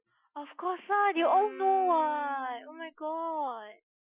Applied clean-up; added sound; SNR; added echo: classical method Wiener filter.